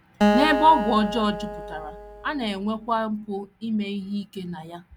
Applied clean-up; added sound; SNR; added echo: none; Acoustic guitar; 3 dB; none.